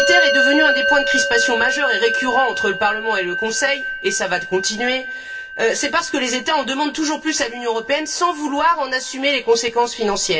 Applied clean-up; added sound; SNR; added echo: none; Musical instrument; 2 dB; reverberation time 0.2 s.